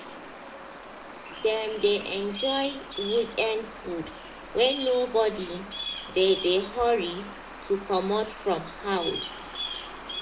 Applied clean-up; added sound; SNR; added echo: none; Bird vocalization, bird call, bird song; 10 dB; reverberation time 0.5 s.